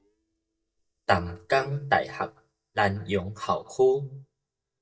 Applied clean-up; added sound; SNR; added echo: neural mask model DeepFilterNet 3.